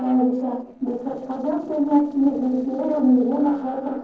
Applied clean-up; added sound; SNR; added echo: neural separator model SepFormer DNS4.